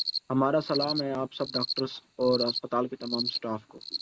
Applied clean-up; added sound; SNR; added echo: none; Cricket; 6 dB; none.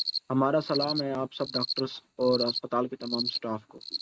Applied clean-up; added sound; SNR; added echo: neural mask model RNNoise.